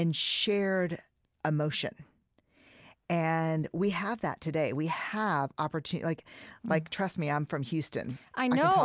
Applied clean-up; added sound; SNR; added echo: none; none; none; none.